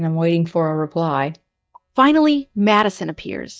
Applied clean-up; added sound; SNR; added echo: neural mask model DeepFilterNet 3.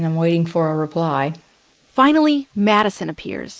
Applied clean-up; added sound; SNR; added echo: neural mask model Resemble Enhance denoiser.